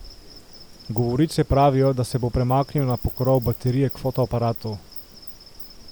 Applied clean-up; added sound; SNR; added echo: none; Insect; 17 dB; none.